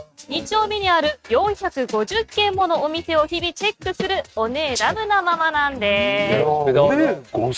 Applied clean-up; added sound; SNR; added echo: neural mask model RNNoise.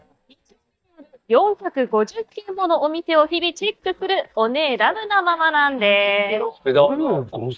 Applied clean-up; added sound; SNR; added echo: neural mask model DeepFilterNet 3.